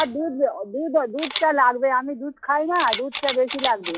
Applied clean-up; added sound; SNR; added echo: classical method log-MMSE.